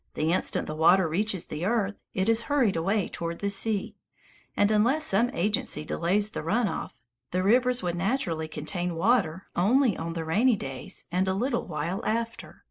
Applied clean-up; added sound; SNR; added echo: neural mask model Resemble Enhance denoiser.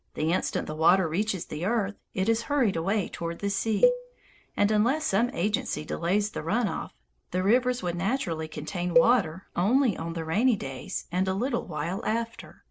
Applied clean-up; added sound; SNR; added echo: none; Cowbell; 3 dB; none.